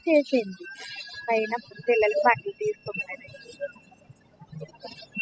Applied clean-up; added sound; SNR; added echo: classical method spectral subtraction.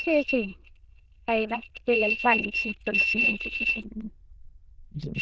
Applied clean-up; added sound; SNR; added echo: neural diffusion model UNIVERSE++.